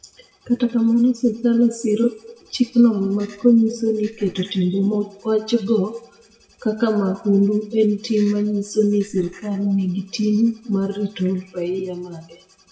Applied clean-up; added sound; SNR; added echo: classical method WPE with log-MMSE.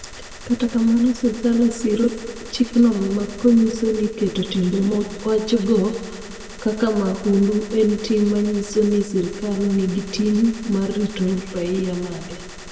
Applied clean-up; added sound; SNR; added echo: none; Gunshot, gunfire; 17 dB; reverberation time 2.0 s.